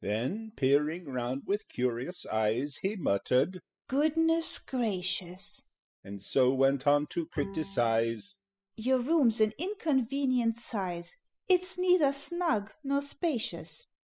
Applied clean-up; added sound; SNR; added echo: classical method spectral subtraction.